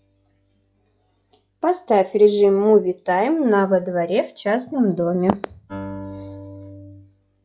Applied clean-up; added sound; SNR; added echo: classical method log-MMSE.